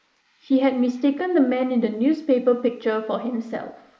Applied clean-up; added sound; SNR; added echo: neural mask model Resemble Enhance denoiser.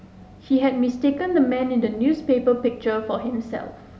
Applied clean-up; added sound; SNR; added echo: none; none; none; none.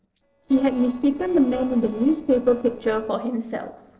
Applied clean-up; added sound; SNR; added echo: neural separator model SepFormer DNS4.